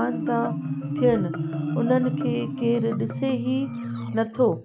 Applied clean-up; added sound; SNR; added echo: none; Marimba, xylophone; 4 dB; none.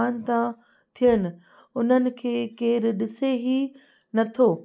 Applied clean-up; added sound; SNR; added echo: none; none; none; none.